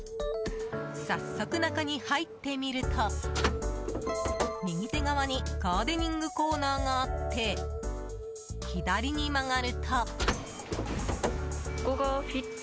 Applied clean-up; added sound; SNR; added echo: none; Car; 7 dB; none.